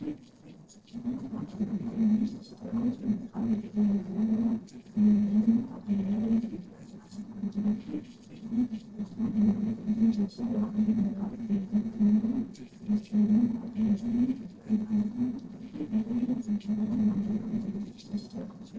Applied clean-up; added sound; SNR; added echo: neural separator model SepFormer DNS4.